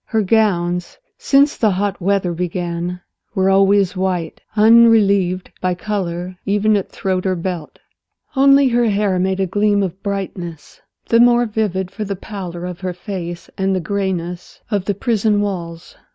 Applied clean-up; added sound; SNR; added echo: none; none; none; none.